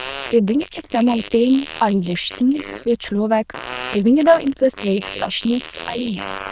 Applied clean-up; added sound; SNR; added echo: neural diffusion model UNIVERSE++.